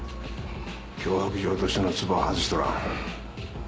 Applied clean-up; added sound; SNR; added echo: none; none; none; none.